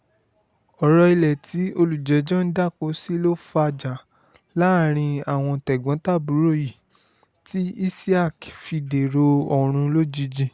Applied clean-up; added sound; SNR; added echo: none; none; none; none.